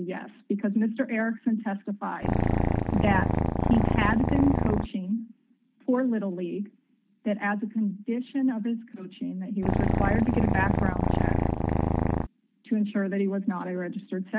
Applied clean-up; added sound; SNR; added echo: none; Purr; -4 dB; none.